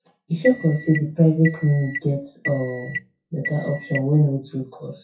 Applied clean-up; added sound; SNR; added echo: classical method WPE with log-MMSE.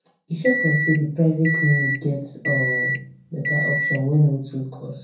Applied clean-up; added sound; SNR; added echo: none; Microwave oven; 3 dB; reverberation time 0.5 s.